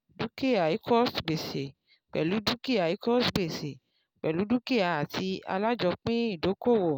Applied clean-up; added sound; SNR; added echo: none; none; none; none.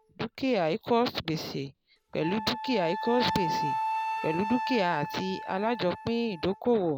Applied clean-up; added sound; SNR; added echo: none; Wind instrument, woodwind instrument; 6 dB; none.